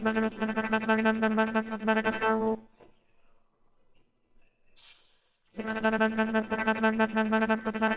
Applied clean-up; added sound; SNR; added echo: neural separator model SepFormer WHAMR!.